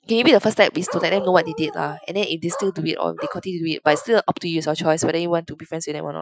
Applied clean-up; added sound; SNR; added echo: classical method Wiener filter.